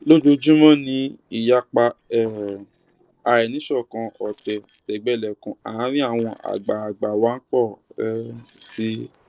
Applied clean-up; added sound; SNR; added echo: neural separator model SepFormer DNS4.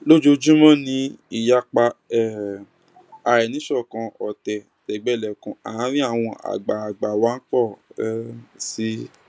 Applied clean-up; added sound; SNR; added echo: none; none; none; none.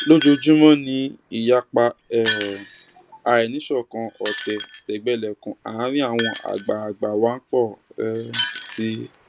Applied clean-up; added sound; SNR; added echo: none; Shatter; 10 dB; none.